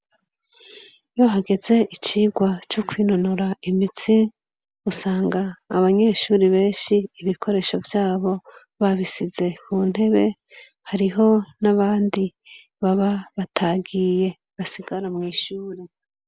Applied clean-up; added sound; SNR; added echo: none; none; none; none.